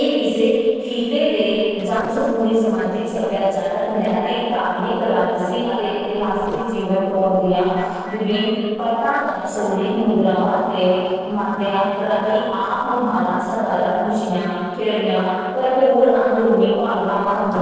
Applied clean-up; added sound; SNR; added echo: neural separator model SepFormer DNS4.